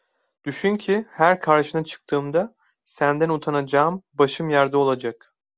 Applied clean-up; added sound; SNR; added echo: none; none; none; none.